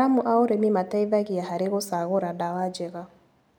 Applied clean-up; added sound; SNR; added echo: none; none; none; none.